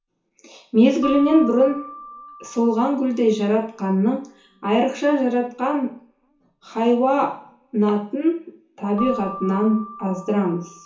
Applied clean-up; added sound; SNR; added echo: none; Keyboard (musical); 17 dB; reverberation time 0.7 s.